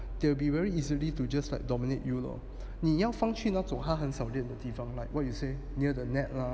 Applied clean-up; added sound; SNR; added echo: none; none; none; none.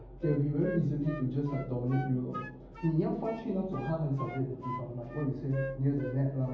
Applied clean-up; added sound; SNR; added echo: none; Wind instrument, woodwind instrument; 12 dB; reverberation time 0.7 s.